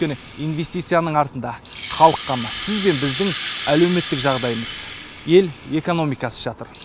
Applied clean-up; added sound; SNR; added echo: none; Rattle (instrument); 7 dB; none.